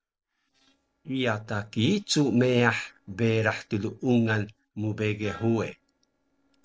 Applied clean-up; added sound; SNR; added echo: neural separator model SepFormer DNS4.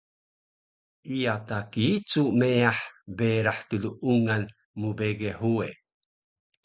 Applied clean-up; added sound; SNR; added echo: none; none; none; none.